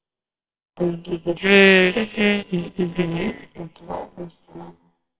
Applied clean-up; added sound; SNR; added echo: neural separator model SepFormer WHAMR!.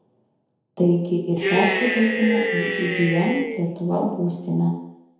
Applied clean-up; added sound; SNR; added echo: none; Cheering; 2 dB; reverberation time 1.0 s.